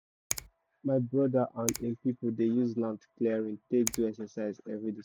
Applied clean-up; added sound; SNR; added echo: none; Finger snapping; 12 dB; none.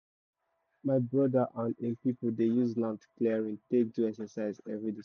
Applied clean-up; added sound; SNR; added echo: none; none; none; none.